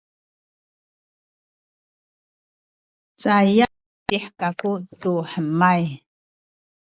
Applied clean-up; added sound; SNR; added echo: neural mask model Resemble Enhance denoiser.